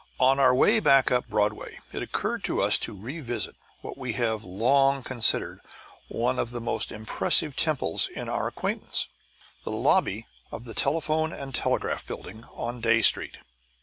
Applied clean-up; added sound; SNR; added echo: none; none; none; none.